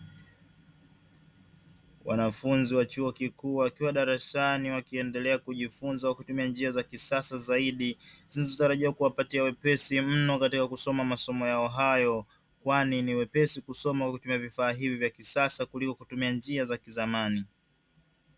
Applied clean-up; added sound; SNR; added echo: none; none; none; none.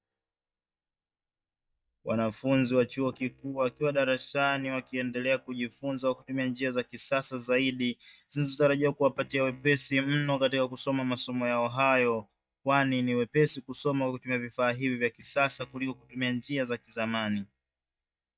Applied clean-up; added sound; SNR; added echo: neural mask model DeepFilterNet 3.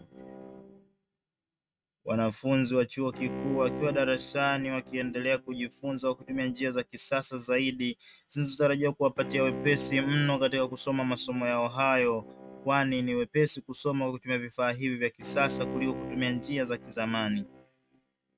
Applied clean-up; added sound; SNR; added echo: neural mask model RNNoise.